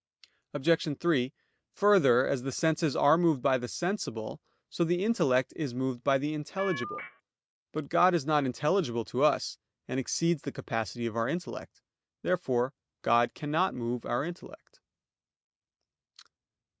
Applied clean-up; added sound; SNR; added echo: neural mask model RNNoise.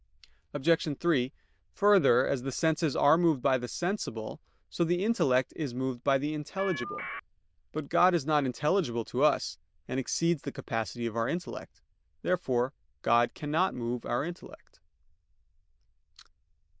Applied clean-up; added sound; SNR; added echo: neural diffusion model UNIVERSE++.